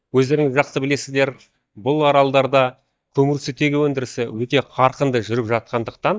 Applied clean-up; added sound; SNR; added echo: neural mask model DeepFilterNet 3.